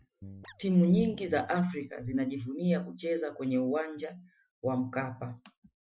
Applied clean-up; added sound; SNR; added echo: classical method Wiener filter.